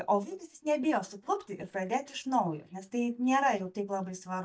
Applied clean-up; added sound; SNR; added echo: neural mask model DeepFilterNet 3.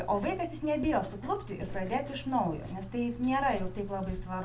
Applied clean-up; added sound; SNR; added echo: none; Writing; 9 dB; reverberation time 0.2 s.